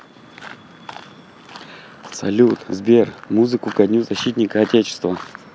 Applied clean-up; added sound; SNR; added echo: none; none; none; none.